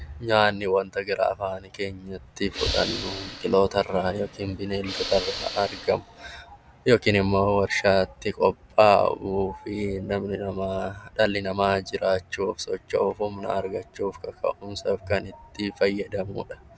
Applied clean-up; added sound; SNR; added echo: none; Hiss / Breathing; 9 dB; none.